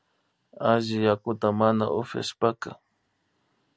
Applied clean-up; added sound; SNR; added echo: none; none; none; none.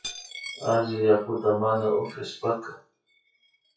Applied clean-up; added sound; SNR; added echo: classical method WPE with log-MMSE.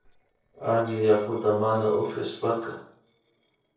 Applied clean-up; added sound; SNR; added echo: neural separator model SepFormer DNS4.